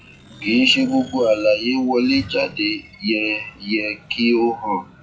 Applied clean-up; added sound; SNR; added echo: classical method WPE with log-MMSE.